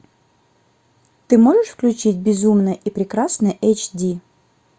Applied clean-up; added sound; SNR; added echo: none; none; none; none.